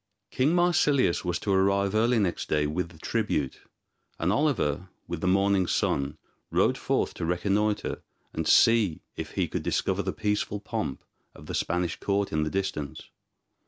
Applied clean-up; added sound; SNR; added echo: none; none; none; none.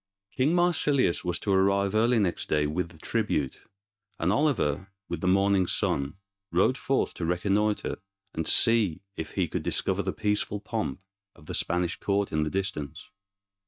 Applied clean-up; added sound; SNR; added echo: neural mask model DeepFilterNet 3.